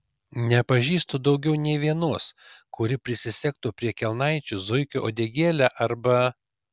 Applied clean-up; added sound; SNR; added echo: none; none; none; none.